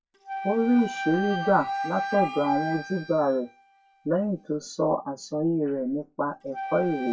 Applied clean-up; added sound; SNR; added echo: classical method WPE with log-MMSE.